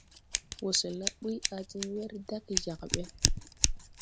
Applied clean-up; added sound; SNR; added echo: none; Scissors; -4 dB; none.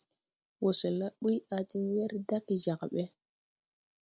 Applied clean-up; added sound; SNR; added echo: none; none; none; none.